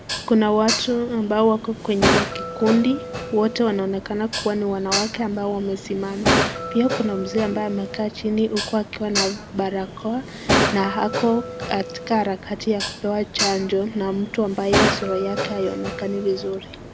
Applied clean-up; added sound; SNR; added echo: none; Dishes, pots, and pans; 4 dB; none.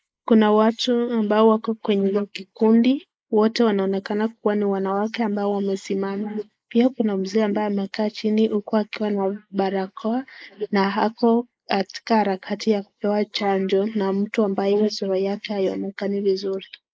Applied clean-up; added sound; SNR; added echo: neural mask model Resemble Enhance denoiser.